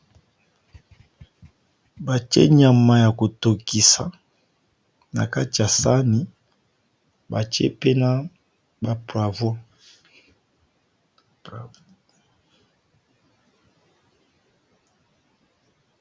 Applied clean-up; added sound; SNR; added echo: none; none; none; none.